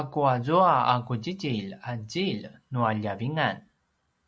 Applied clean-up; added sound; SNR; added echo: none; none; none; none.